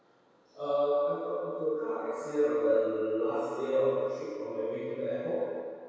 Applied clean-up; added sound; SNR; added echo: none; none; none; reverberation time 2.0 s.